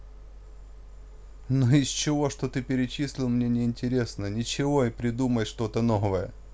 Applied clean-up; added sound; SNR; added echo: none; none; none; none.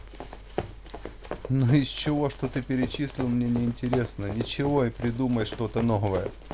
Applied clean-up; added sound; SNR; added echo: none; Run; 11 dB; none.